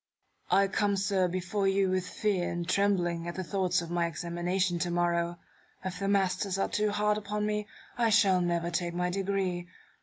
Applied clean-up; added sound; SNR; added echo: none; none; none; none.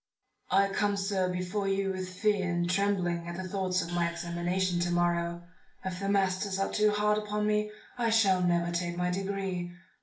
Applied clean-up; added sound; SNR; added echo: neural separator model SepFormer DNS4.